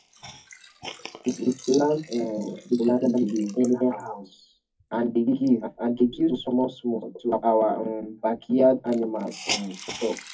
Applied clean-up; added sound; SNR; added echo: classical method WPE with log-MMSE.